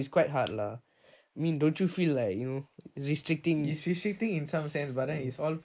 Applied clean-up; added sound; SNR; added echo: neural mask model Resemble Enhance denoiser.